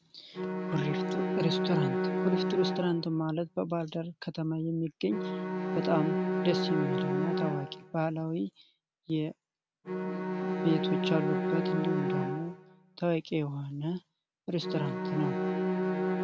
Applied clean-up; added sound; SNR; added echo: none; Bowed string instrument; -1 dB; none.